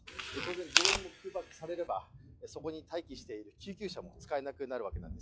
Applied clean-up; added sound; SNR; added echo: classical method log-MMSE.